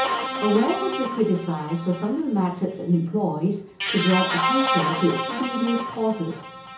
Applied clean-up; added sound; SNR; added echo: none; Guitar; 4 dB; reverberation time 0.7 s.